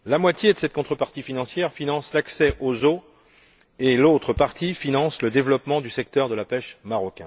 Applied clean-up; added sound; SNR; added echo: none; Bass drum; 19 dB; none.